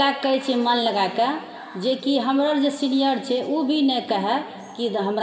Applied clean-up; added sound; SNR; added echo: none; none; none; reverberation time 1.6 s.